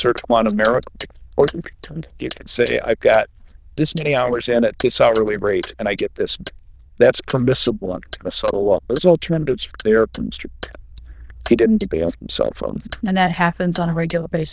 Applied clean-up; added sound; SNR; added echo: neural diffusion model UNIVERSE++.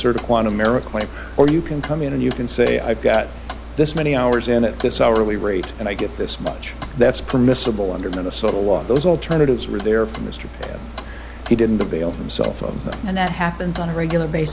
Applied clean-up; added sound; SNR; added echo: none; Clock; 12 dB; none.